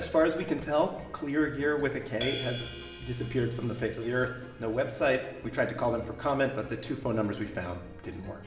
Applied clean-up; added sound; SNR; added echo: none; Hi-hat; 11 dB; reverberation time 1.2 s.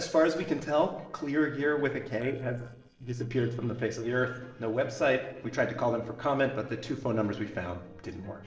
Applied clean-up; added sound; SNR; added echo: neural separator model SepFormer DNS4.